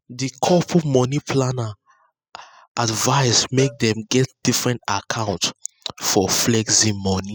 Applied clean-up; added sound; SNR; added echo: classical method spectral subtraction.